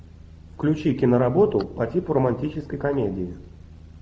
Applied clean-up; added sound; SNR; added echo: none; none; none; none.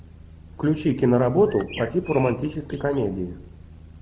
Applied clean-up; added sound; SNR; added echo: none; Bird; 17 dB; none.